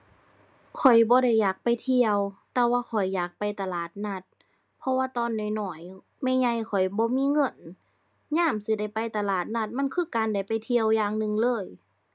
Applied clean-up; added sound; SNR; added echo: none; none; none; none.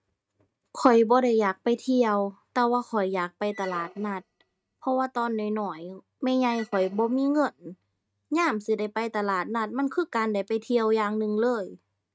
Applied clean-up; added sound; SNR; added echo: neural mask model RNNoise.